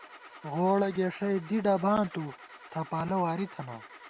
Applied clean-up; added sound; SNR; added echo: none; Engine starting / Car; 19 dB; none.